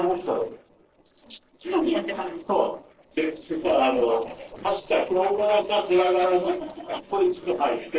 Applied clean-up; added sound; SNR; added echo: neural separator model SepFormer DNS4.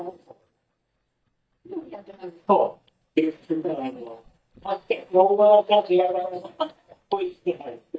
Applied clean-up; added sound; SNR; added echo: neural mask model DeepFilterNet 3.